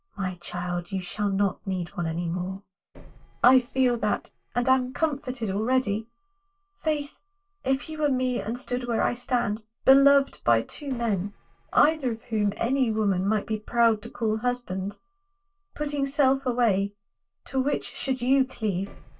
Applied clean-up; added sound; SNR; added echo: neural separator model SepFormer DNS4.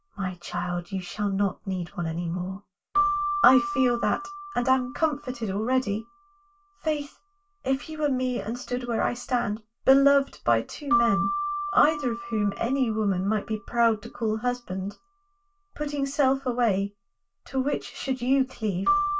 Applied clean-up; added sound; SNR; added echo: none; Keyboard (musical); 8 dB; reverberation time 0.2 s.